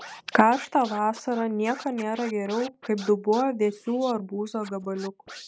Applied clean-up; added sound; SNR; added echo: neural mask model Resemble Enhance denoiser.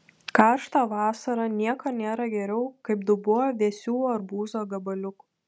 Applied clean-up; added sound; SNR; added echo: none; none; none; none.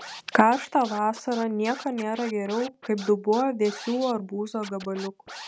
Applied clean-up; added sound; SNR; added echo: none; Scratching (performance technique); 17 dB; none.